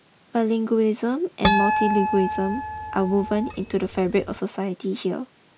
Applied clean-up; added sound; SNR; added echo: none; Harp; 2 dB; none.